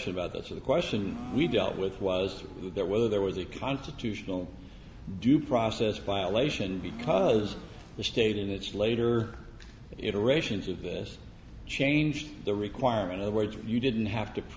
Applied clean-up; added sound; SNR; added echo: none; Domestic sounds, home sounds; 14 dB; none.